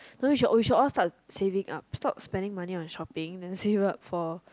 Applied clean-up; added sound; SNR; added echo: none; none; none; none.